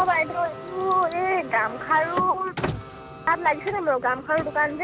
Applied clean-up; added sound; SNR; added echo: none; Car; 11 dB; none.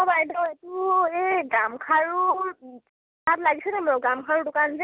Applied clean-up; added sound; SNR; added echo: none; none; none; none.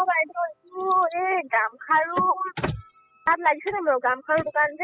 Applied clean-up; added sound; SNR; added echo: classical method spectral subtraction.